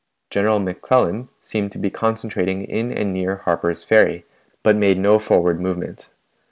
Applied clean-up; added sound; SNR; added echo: none; none; none; none.